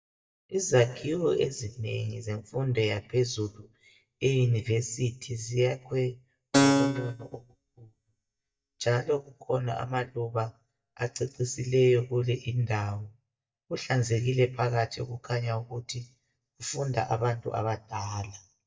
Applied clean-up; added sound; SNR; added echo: neural mask model DeepFilterNet 3.